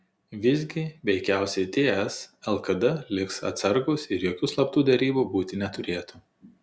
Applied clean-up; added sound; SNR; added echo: none; none; none; none.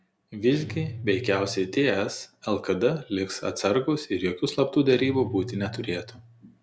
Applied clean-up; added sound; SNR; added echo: none; Guitar; 15 dB; none.